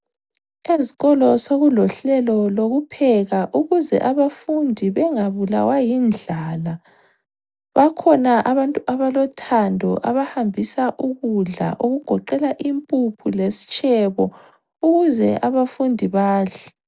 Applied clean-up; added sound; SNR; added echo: none; none; none; none.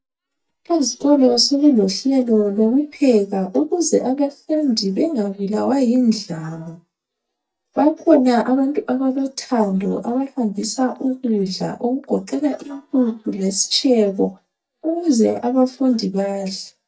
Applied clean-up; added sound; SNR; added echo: neural mask model DeepFilterNet 3.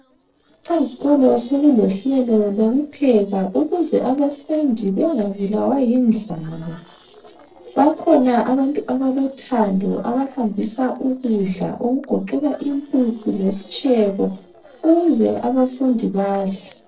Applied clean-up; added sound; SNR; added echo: neural separator model SepFormer DNS4.